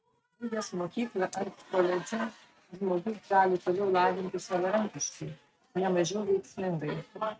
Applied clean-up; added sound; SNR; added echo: neural mask model RNNoise.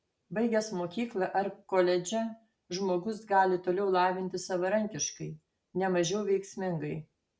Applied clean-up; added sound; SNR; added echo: none; none; none; none.